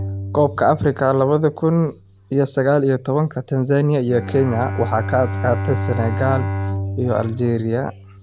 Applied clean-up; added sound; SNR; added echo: none; Bowed string instrument; 7 dB; none.